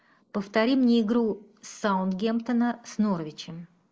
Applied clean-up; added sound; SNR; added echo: neural mask model Resemble Enhance denoiser.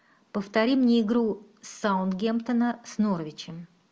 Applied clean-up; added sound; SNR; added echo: none; none; none; none.